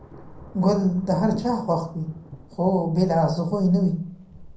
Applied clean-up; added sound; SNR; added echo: none; Thunder / Rain; 19 dB; reverberation time 0.6 s.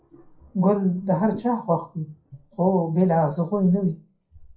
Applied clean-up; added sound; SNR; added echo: classical method WPE with log-MMSE.